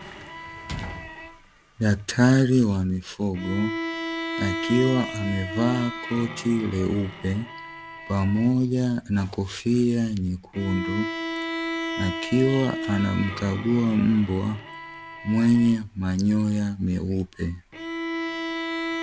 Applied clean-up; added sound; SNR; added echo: none; Bowed string instrument; 9 dB; none.